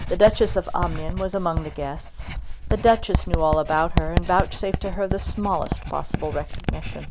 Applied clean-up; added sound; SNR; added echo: none; Writing; 2 dB; none.